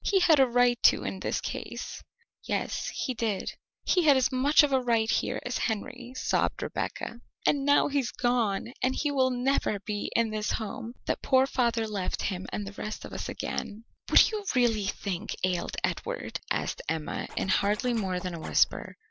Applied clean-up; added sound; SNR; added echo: neural separator model SepFormer DNS4.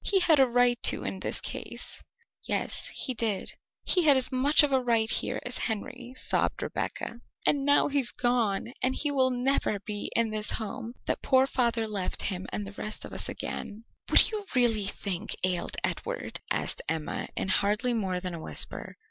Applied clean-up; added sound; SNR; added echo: none; none; none; none.